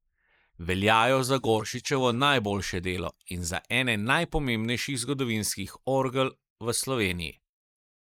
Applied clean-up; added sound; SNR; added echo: neural mask model Resemble Enhance denoiser.